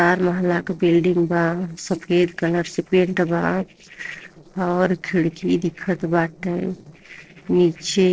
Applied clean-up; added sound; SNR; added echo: neural separator model SepFormer DNS4.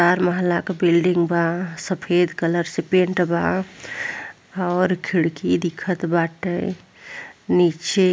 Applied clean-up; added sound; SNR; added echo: none; none; none; none.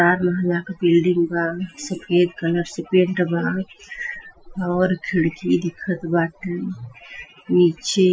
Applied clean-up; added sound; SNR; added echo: classical method Wiener filter.